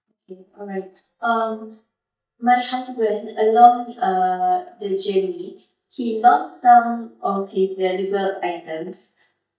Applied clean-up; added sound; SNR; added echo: neural mask model DeepFilterNet 3.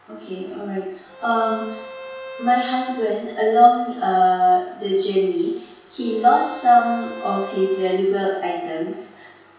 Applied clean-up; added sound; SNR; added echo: none; Bowed string instrument; 18 dB; reverberation time 0.6 s.